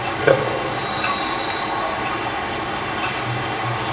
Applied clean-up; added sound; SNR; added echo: none; none; none; reverberation time 2.8 s.